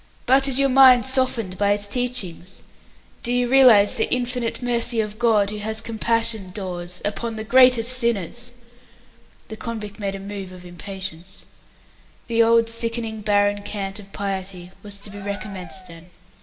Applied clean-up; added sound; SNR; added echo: none; Cheering; 19 dB; reverberation time 1.2 s.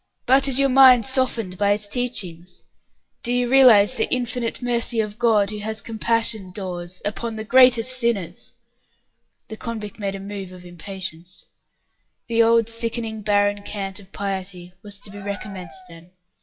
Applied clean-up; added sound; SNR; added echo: classical method WPE with log-MMSE.